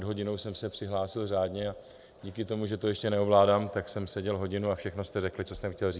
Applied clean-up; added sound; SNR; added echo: none; none; none; none.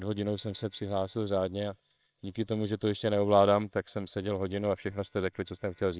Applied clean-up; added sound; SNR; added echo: neural separator model SepFormer WHAMR!.